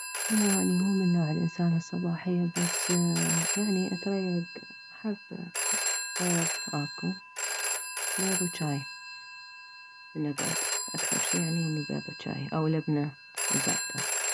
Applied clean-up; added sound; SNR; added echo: none; Telephone; 2 dB; none.